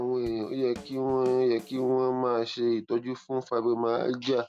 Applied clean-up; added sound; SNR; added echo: none; Drum / Drum kit; 20 dB; none.